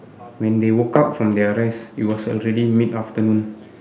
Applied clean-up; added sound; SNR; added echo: none; Glass; 15 dB; none.